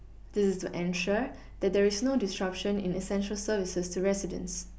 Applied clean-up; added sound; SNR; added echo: none; none; none; none.